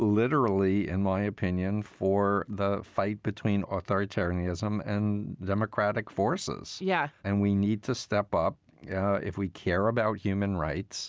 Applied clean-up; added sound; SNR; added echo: none; none; none; none.